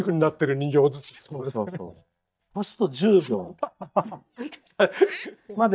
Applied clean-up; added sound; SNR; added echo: neural mask model DeepFilterNet 3.